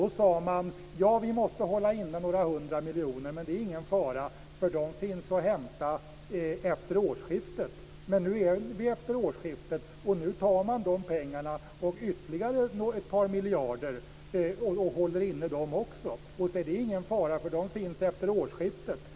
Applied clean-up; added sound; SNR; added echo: none; none; none; none.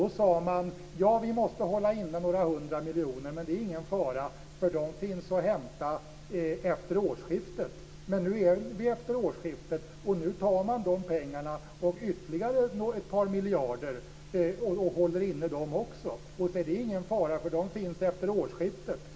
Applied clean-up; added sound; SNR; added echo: none; none; none; reverberation time 0.6 s.